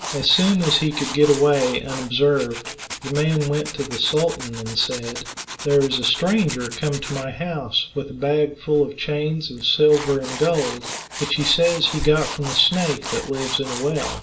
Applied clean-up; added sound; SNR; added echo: none; Tools; 12 dB; reverberation time 0.5 s.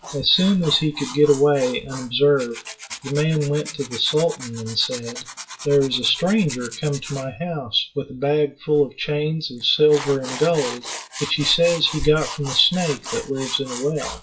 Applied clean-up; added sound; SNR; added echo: classical method WPE with log-MMSE.